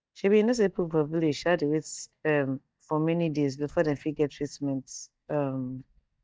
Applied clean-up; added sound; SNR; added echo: neural mask model DeepFilterNet 3.